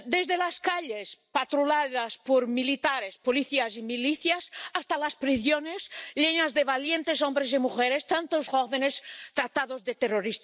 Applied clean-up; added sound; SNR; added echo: none; none; none; none.